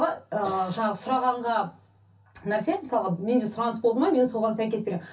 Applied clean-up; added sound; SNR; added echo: none; none; none; reverberation time 0.3 s.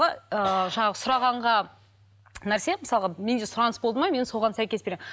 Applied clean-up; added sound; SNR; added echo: none; none; none; none.